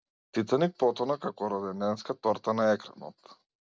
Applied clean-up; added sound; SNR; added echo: none; none; none; none.